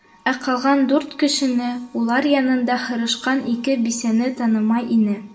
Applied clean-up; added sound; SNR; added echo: none; none; none; reverberation time 0.5 s.